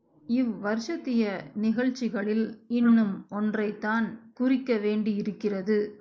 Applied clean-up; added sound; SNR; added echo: neural mask model Resemble Enhance denoiser.